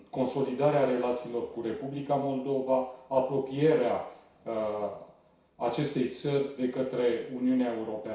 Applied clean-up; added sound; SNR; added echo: none; none; none; reverberation time 0.6 s.